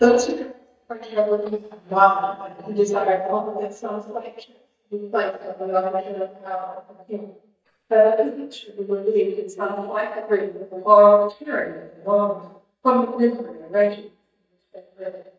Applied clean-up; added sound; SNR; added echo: neural mask model DeepFilterNet 3.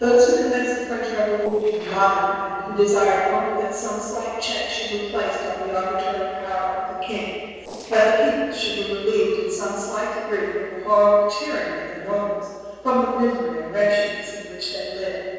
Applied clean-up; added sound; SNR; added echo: neural separator model SepFormer DNS4.